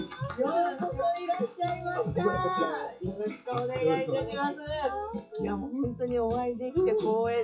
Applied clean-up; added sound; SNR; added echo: classical method WPE with log-MMSE.